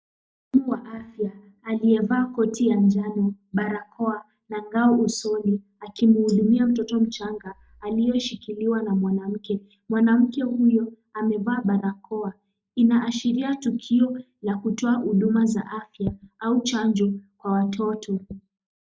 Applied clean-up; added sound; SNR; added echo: neural mask model Resemble Enhance denoiser.